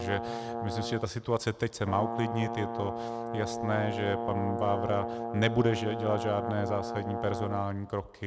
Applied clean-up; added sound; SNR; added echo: none; Brass instrument; 4 dB; none.